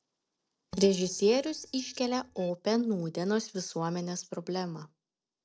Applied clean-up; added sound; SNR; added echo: neural separator model SepFormer DNS4.